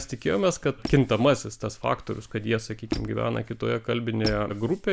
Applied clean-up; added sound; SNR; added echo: none; Squeak; 13 dB; none.